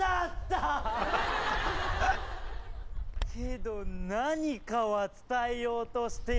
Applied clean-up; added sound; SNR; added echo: none; Bird; 4 dB; none.